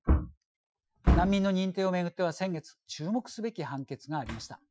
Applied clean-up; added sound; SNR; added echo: classical method Wiener filter.